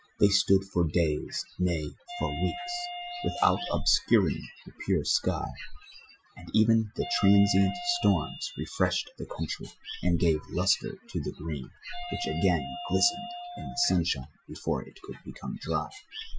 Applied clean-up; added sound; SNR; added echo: classical method Wiener filter.